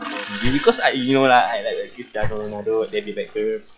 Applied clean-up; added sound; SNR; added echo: classical method log-MMSE.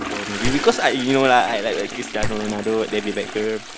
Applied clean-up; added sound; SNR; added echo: none; Chink, clink + Toilet flush; 7 dB; none.